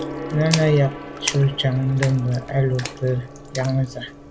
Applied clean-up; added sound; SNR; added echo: none; Splash, splatter + Gong; 10 dB; none.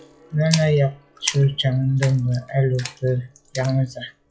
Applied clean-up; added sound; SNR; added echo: classical method log-MMSE.